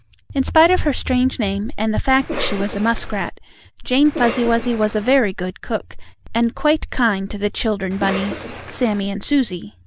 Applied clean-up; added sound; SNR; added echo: none; Cough; 9 dB; none.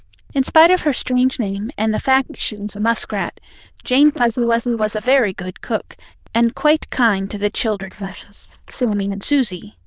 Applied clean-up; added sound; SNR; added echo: neural diffusion model UNIVERSE++.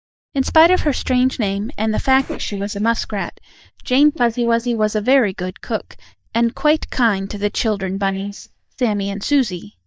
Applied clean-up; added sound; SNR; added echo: neural mask model DeepFilterNet 3.